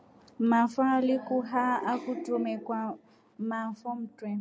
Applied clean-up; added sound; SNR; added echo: none; none; none; none.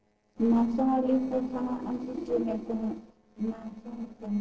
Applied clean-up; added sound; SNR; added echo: neural separator model SepFormer DNS4.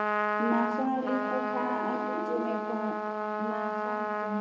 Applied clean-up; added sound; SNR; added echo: none; Trumpet; -2 dB; reverberation time 1.7 s.